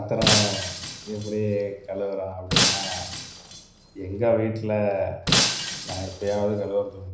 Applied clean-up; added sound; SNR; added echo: none; Shatter; 0 dB; reverberation time 0.5 s.